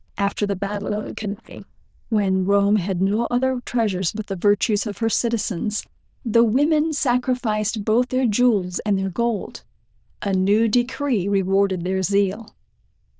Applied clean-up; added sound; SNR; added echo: neural diffusion model UNIVERSE++.